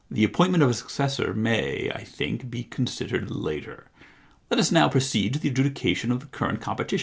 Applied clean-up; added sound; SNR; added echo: none; none; none; none.